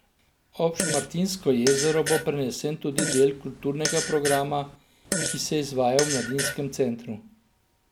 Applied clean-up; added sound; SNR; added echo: none; Fart; 5 dB; none.